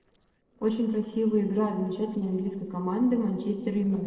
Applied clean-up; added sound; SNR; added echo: neural separator model SepFormer DNS4.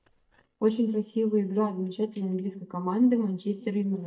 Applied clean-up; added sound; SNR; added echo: neural mask model DeepFilterNet 3.